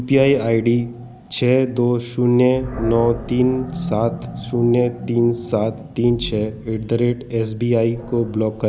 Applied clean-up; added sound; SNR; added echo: none; Animal; 15 dB; none.